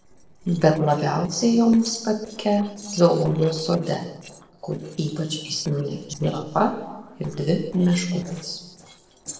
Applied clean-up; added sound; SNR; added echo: neural separator model SepFormer DNS4.